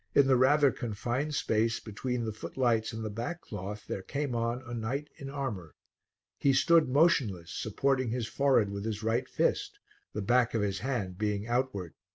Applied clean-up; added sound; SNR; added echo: none; none; none; none.